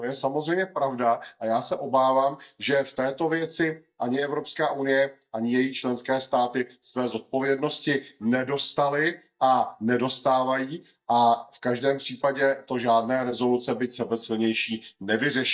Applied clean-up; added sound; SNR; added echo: neural mask model DeepFilterNet 3.